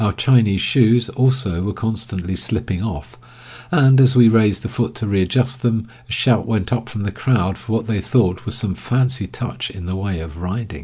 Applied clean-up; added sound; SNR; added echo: none; none; none; none.